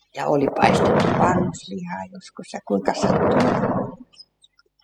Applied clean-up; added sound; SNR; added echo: classical method spectral subtraction.